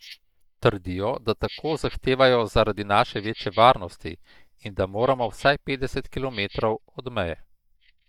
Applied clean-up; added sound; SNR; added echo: neural mask model DeepFilterNet 3.